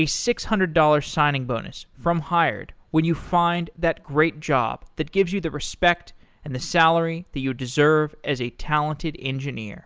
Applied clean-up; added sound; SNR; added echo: none; none; none; none.